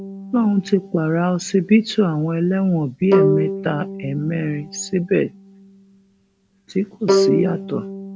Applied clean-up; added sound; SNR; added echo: none; Bowed string instrument; 4 dB; none.